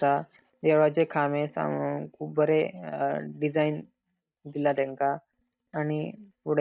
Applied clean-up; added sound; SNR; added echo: neural mask model DeepFilterNet 3.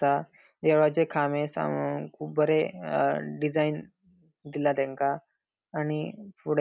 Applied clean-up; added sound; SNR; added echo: none; none; none; none.